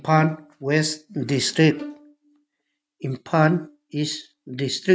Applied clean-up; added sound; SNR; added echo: neural mask model RNNoise.